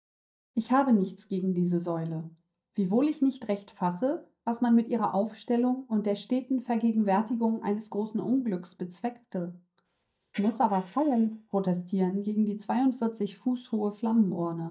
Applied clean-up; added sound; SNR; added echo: neural mask model DeepFilterNet 3.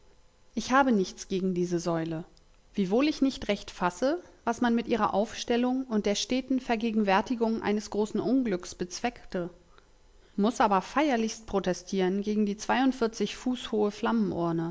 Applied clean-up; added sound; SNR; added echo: none; none; none; none.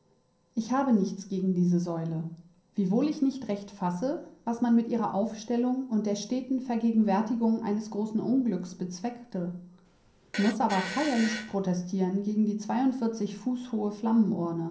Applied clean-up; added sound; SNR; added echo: none; Fart; 11 dB; reverberation time 0.6 s.